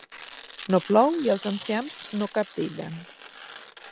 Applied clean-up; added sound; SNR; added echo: none; Tearing; 14 dB; none.